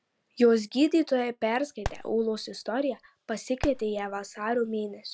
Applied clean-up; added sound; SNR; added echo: none; Fireworks; 12 dB; none.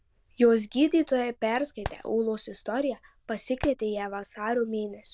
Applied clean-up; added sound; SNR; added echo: neural diffusion model UNIVERSE++.